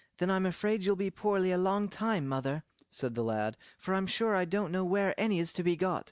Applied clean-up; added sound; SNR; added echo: none; none; none; none.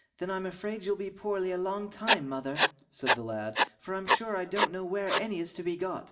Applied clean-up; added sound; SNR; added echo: none; Writing; -3 dB; reverberation time 0.6 s.